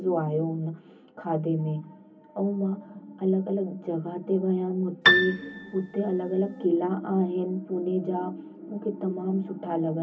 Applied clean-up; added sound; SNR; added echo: none; Piano; -2 dB; reverberation time 0.3 s.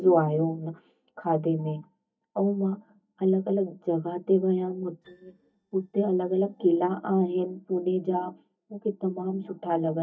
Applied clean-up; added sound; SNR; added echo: neural mask model DeepFilterNet 3.